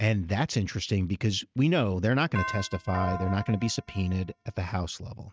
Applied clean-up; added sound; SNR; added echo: neural mask model RNNoise.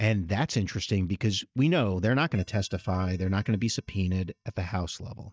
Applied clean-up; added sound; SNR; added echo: neural mask model DeepFilterNet 3.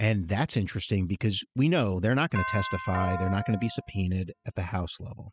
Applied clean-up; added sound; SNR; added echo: classical method spectral subtraction.